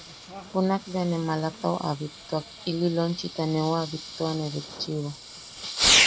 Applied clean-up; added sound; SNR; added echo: none; Fireworks; 1 dB; none.